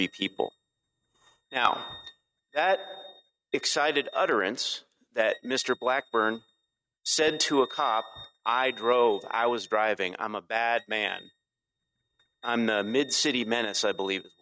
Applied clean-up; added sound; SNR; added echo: neural mask model RNNoise.